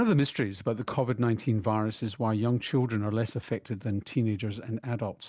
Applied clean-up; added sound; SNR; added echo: none; none; none; none.